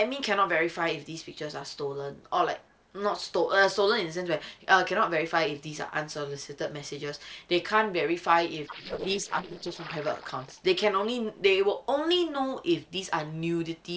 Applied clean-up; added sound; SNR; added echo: neural separator model SepFormer DNS4.